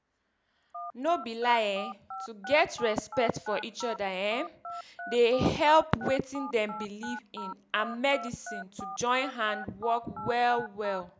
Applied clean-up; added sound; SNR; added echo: none; Telephone; 11 dB; none.